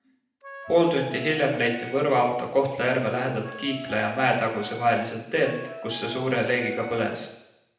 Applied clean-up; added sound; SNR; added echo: none; Wind instrument, woodwind instrument; 15 dB; reverberation time 0.8 s.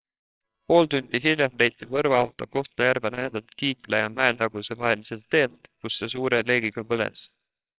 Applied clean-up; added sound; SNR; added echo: neural separator model SepFormer WHAMR!.